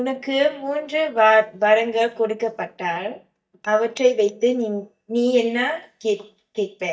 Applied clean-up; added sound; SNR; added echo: neural mask model DeepFilterNet 3.